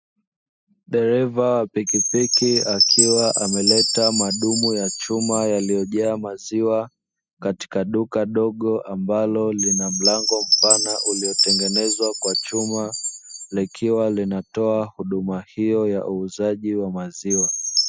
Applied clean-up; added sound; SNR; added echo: classical method spectral subtraction.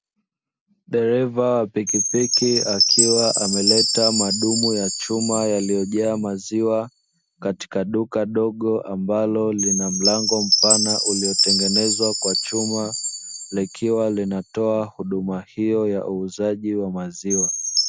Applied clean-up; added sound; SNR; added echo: none; Chime; 1 dB; none.